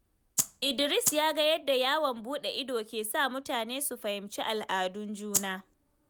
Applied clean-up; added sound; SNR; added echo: none; Rattle (instrument); 1 dB; none.